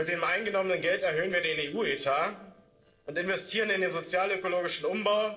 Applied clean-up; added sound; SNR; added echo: neural separator model SepFormer DNS4.